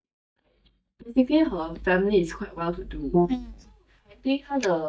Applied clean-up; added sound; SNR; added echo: neural mask model DeepFilterNet 3.